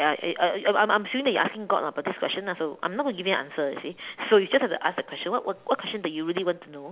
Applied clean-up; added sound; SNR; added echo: none; none; none; none.